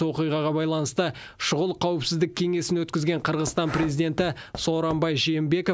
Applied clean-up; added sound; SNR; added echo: none; Breathing + Knock / Wood; 16 dB; none.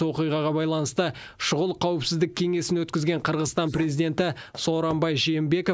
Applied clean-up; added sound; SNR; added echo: neural mask model Resemble Enhance denoiser.